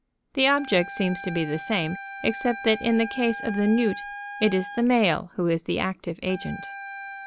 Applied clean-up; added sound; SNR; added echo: none; Wind instrument, woodwind instrument; 13 dB; none.